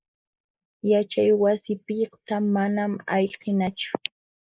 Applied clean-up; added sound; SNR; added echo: neural mask model Resemble Enhance denoiser.